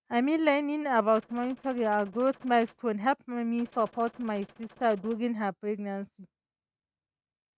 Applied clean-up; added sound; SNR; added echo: neural mask model RNNoise.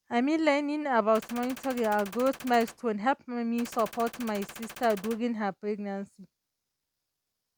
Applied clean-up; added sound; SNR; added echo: none; Gunshot, gunfire; 15 dB; none.